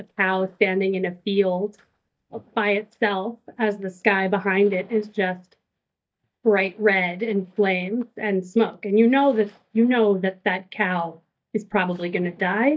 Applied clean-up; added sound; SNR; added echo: neural mask model DeepFilterNet 3.